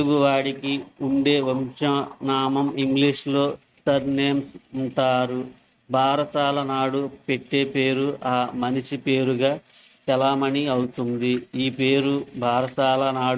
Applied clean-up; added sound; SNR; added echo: neural mask model RNNoise.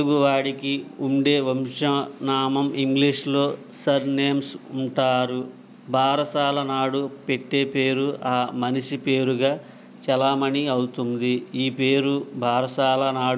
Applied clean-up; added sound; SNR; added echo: none; none; none; none.